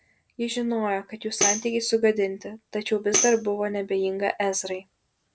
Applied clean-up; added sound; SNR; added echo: none; Tambourine; 4 dB; none.